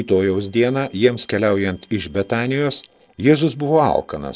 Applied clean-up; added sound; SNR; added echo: neural separator model SepFormer DNS4.